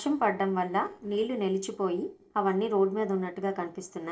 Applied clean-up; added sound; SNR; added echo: neural separator model SepFormer DNS4.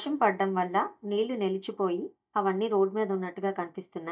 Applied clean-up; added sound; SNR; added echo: neural mask model DeepFilterNet 3.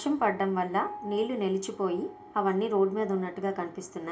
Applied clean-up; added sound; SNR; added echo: none; Piano; 19 dB; reverberation time 0.2 s.